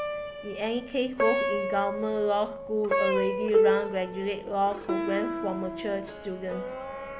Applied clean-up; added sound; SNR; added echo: none; Plucked string instrument; 0 dB; none.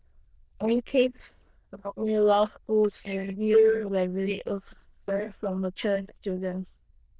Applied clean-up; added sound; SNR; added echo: neural diffusion model UNIVERSE++.